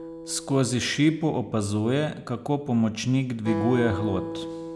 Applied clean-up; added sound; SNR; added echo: none; Acoustic guitar; 10 dB; none.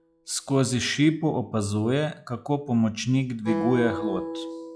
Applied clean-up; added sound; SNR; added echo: classical method log-MMSE.